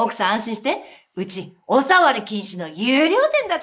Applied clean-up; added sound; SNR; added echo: neural mask model Resemble Enhance denoiser.